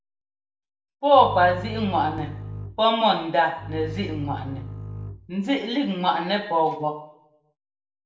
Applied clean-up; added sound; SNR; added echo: none; Bowed string instrument; 10 dB; reverberation time 0.6 s.